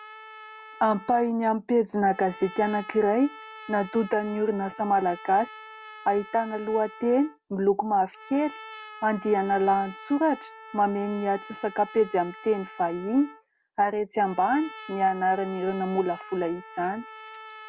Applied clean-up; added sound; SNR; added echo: none; Trumpet; 18 dB; none.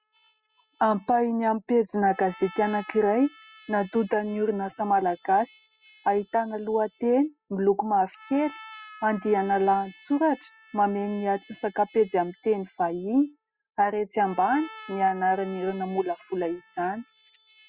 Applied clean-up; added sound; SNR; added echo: classical method spectral subtraction.